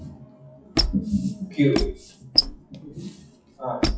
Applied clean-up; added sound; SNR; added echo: classical method WPE with log-MMSE.